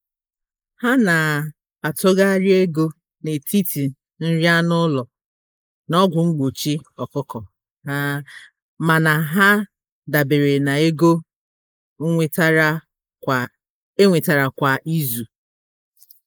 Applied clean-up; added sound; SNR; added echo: neural mask model Resemble Enhance denoiser.